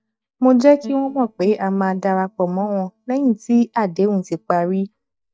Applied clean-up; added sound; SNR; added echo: neural mask model DeepFilterNet 3.